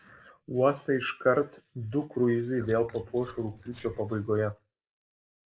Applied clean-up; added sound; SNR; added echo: neural mask model Resemble Enhance denoiser.